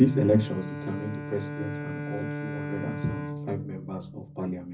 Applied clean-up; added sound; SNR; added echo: none; Bowed string instrument; 7 dB; reverberation time 0.4 s.